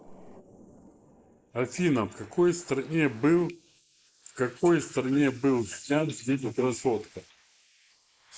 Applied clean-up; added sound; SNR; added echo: neural mask model Resemble Enhance denoiser.